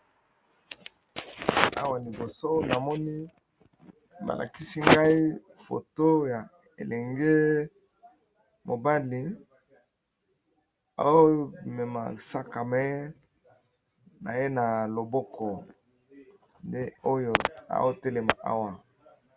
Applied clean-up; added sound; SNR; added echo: none; none; none; none.